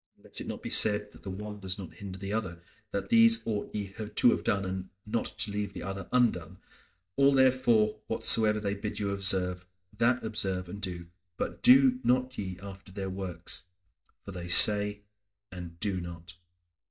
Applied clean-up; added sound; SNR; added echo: neural mask model DeepFilterNet 3.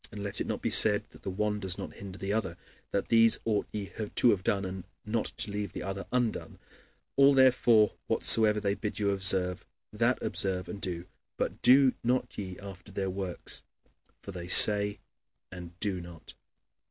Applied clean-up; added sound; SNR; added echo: none; none; none; none.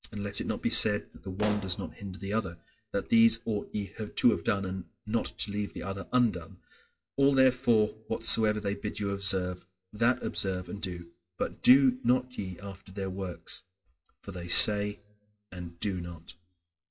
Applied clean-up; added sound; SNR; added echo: classical method WPE with log-MMSE.